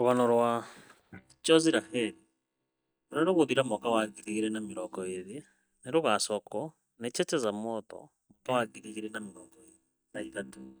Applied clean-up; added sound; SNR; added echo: neural mask model DeepFilterNet 3.